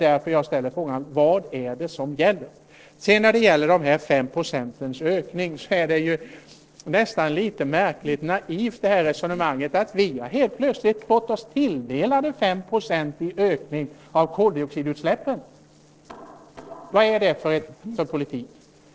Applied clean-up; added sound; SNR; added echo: neural separator model SepFormer DNS4.